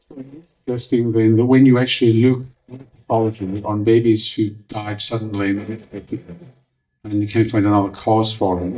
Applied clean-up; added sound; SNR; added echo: neural mask model DeepFilterNet 3.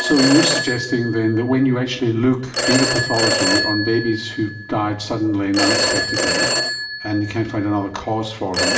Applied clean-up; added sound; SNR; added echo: none; Telephone; 2 dB; reverberation time 0.7 s.